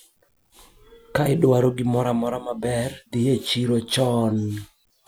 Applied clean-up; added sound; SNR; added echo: none; none; none; none.